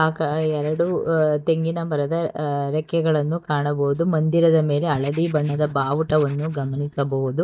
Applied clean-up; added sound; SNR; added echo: neural mask model DeepFilterNet 3.